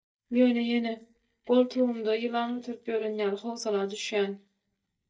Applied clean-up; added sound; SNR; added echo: neural mask model DeepFilterNet 3.